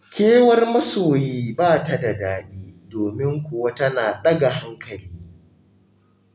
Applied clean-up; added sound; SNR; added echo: none; none; none; none.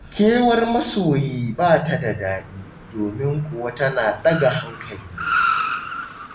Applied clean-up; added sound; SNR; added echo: none; Car; 8 dB; reverberation time 0.2 s.